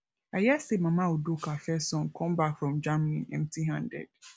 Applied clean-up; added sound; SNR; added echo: none; none; none; none.